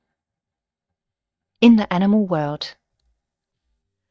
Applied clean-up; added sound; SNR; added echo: neural mask model DeepFilterNet 3.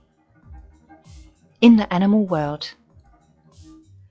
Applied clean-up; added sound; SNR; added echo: classical method log-MMSE.